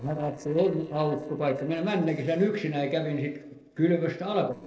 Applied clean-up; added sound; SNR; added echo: neural separator model SepFormer DNS4.